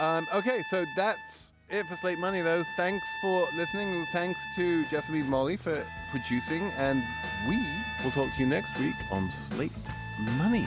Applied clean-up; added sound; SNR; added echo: none; Trumpet; 8 dB; none.